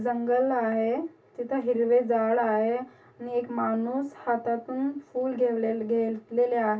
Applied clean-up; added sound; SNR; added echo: none; none; none; reverberation time 0.2 s.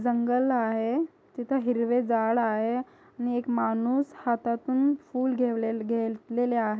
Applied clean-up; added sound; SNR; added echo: none; none; none; none.